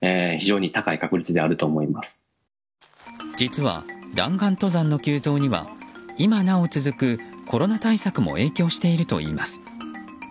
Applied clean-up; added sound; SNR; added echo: none; none; none; none.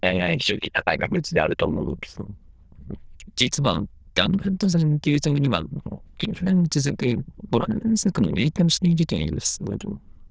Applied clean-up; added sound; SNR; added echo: neural diffusion model UNIVERSE++.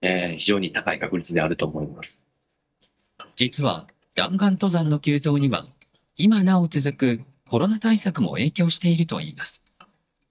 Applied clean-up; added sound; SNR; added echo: neural mask model DeepFilterNet 3.